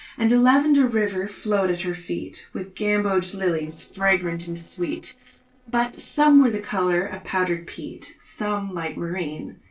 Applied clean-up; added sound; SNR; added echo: neural separator model SepFormer DNS4.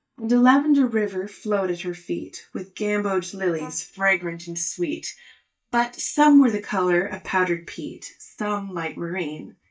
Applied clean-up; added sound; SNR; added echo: neural mask model DeepFilterNet 3.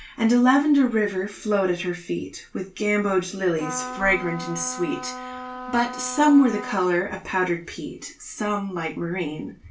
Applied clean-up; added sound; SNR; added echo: none; Trumpet; 11 dB; reverberation time 0.3 s.